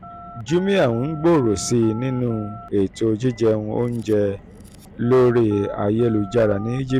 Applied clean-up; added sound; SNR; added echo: none; Car + Telephone; 19 dB; none.